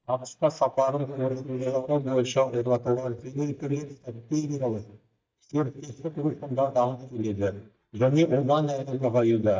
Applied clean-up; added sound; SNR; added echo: neural mask model DeepFilterNet 3.